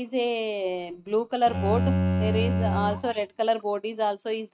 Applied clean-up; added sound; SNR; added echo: neural mask model RNNoise.